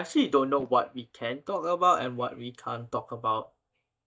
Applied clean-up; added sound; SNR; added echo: neural mask model DeepFilterNet 3.